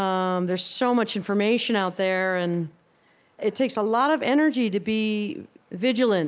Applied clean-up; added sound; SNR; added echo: none; none; none; none.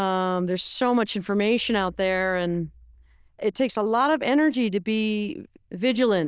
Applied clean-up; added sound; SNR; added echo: neural diffusion model UNIVERSE++.